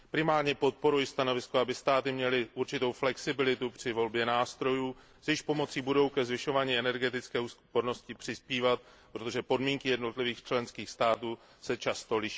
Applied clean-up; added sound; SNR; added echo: none; none; none; none.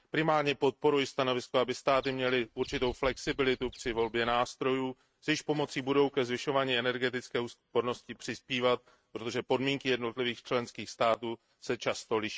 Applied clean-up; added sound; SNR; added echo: neural mask model RNNoise.